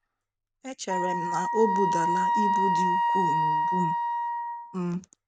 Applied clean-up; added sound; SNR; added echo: none; Wind instrument, woodwind instrument; -5 dB; none.